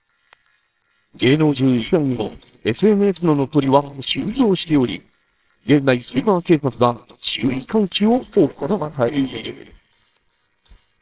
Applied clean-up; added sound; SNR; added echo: neural separator model SepFormer WHAMR!.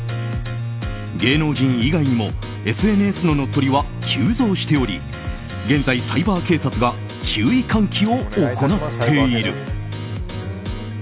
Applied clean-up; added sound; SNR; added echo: none; none; none; none.